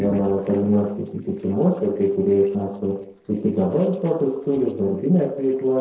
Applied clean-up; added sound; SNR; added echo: neural separator model SepFormer DNS4.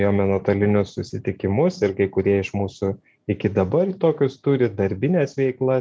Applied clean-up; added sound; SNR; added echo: none; none; none; none.